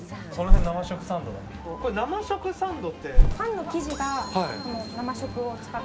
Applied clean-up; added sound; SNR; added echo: none; Bird; -5 dB; none.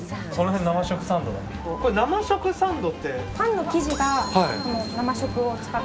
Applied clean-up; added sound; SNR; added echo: none; none; none; none.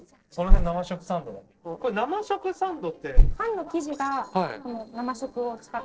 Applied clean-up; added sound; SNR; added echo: neural separator model SepFormer DNS4.